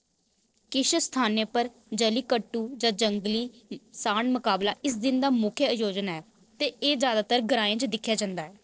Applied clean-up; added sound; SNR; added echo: neural separator model SepFormer DNS4.